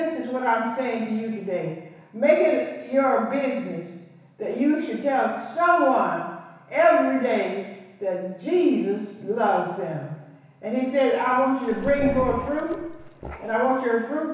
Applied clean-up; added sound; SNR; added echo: none; Growling; 11 dB; reverberation time 1.1 s.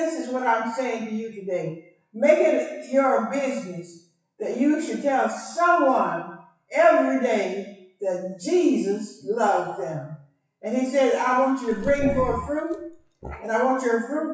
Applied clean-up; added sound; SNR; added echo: classical method WPE with log-MMSE.